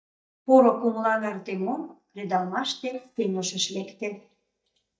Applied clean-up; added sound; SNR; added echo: neural mask model DeepFilterNet 3.